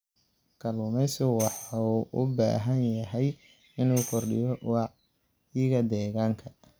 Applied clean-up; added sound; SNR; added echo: none; Tambourine; 15 dB; none.